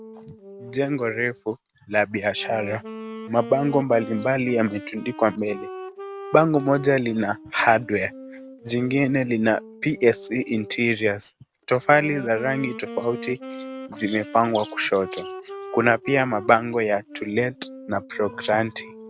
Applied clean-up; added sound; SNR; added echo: none; Wind instrument, woodwind instrument; 15 dB; none.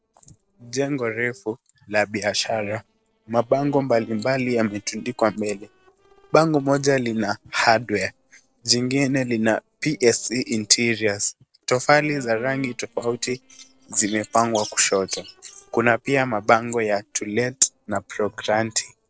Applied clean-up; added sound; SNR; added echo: neural separator model SepFormer DNS4.